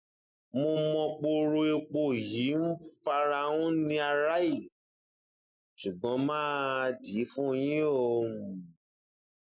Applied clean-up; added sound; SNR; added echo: neural mask model Resemble Enhance denoiser.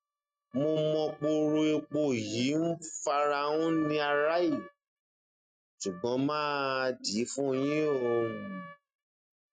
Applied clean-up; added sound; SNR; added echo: neural mask model RNNoise.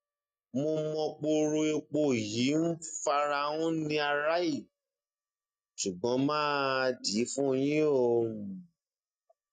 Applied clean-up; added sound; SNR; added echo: neural mask model DeepFilterNet 3.